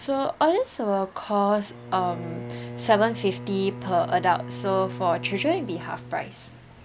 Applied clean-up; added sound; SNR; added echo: none; Bowed string instrument; 12 dB; none.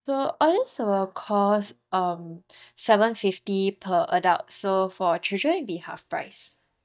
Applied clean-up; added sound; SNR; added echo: neural mask model DeepFilterNet 3.